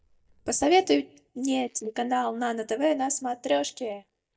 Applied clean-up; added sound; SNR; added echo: neural mask model DeepFilterNet 3.